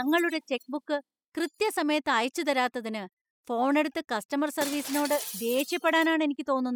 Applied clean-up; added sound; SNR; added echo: classical method spectral subtraction.